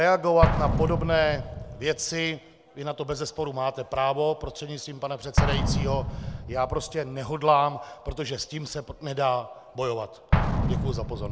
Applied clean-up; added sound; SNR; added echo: none; Explosion; 2 dB; none.